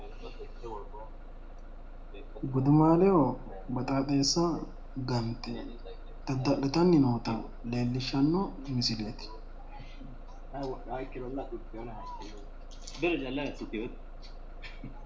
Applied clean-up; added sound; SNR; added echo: none; Bus; 11 dB; reverberation time 0.3 s.